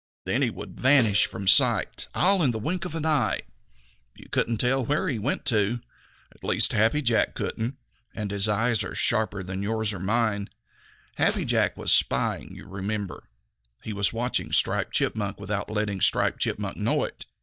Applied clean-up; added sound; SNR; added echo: neural mask model DeepFilterNet 3.